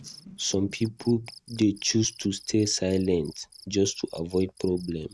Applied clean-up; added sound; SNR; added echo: neural mask model RNNoise.